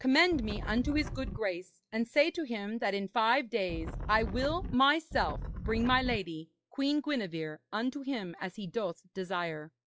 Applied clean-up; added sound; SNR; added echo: classical method log-MMSE.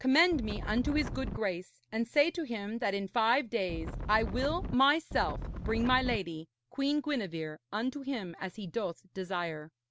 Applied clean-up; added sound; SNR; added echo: none; Wind; 5 dB; none.